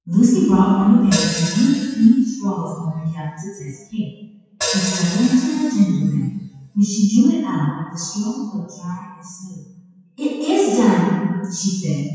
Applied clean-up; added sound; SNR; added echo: classical method WPE with log-MMSE.